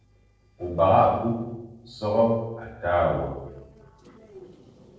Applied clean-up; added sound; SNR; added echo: neural separator model SepFormer DNS4.